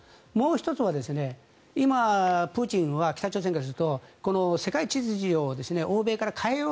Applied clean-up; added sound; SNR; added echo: none; none; none; none.